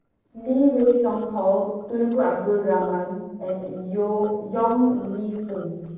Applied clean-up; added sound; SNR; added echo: neural separator model SepFormer DNS4.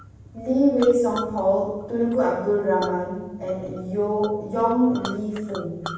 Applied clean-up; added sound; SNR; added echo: none; Chink, clink; 17 dB; reverberation time 1.2 s.